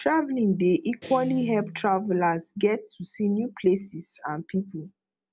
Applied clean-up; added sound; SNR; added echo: none; Guitar; 18 dB; none.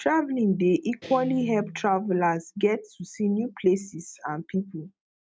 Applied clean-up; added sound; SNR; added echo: neural mask model RNNoise.